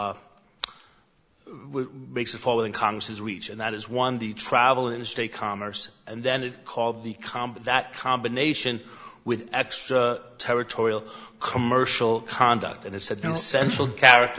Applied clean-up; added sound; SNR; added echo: none; none; none; none.